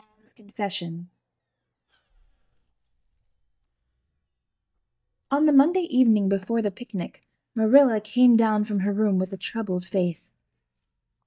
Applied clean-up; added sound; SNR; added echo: neural mask model DeepFilterNet 3.